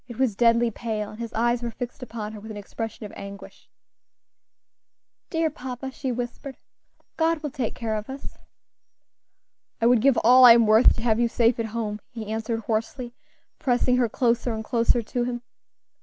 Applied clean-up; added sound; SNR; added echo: none; none; none; none.